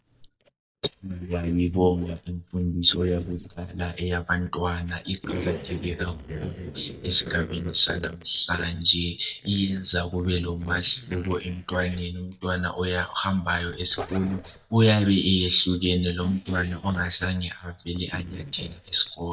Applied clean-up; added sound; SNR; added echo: neural mask model DeepFilterNet 3.